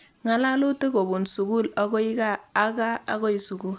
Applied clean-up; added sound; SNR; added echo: none; none; none; none.